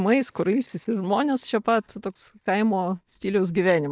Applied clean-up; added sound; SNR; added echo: neural mask model DeepFilterNet 3.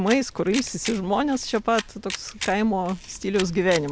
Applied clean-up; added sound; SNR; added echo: none; Camera; 13 dB; none.